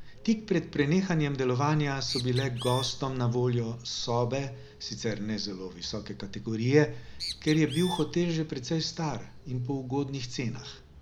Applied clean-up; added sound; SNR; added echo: none; Bird; 14 dB; none.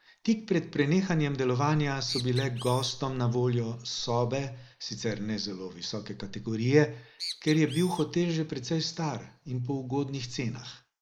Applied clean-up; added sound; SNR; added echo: neural mask model Resemble Enhance denoiser.